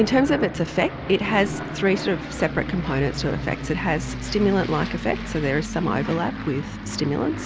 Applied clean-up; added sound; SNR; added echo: none; Aircraft; 7 dB; none.